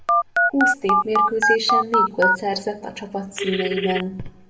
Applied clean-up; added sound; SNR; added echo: none; Telephone; -3 dB; reverberation time 0.5 s.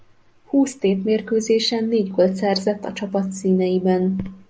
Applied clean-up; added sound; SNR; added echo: none; none; none; none.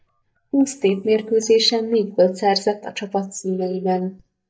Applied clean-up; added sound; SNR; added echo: neural mask model DeepFilterNet 3.